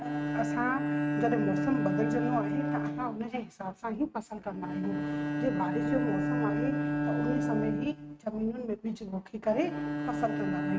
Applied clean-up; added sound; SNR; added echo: neural mask model RNNoise.